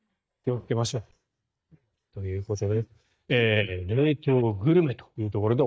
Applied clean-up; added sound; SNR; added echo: neural mask model DeepFilterNet 3.